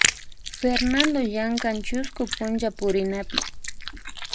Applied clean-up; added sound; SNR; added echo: none; Chewing, mastication; 2 dB; none.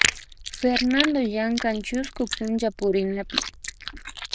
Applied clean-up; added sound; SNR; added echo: neural diffusion model UNIVERSE++.